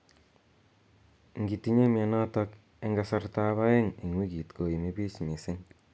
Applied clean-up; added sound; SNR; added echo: none; none; none; none.